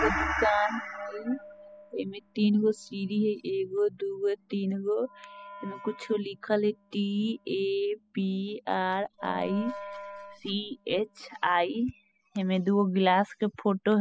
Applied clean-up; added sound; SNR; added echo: classical method spectral subtraction.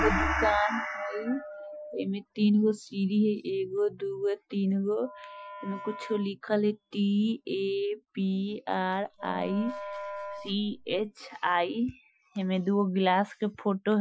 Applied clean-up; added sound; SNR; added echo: classical method Wiener filter.